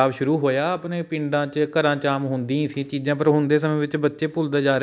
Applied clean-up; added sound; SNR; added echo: none; none; none; none.